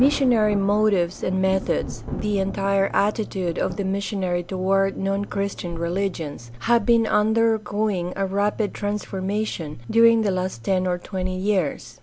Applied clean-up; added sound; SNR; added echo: none; Bass guitar + Thunder; 16 dB; none.